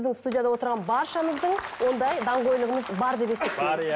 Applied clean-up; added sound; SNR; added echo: none; none; none; none.